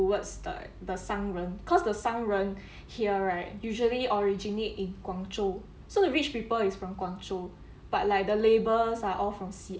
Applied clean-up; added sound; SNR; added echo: none; none; none; none.